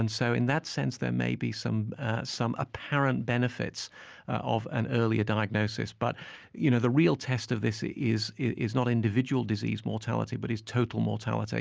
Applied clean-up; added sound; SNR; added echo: none; none; none; none.